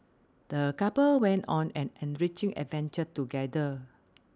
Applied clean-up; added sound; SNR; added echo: none; none; none; none.